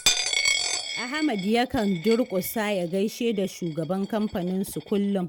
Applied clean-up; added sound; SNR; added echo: none; Coin (dropping); 5 dB; none.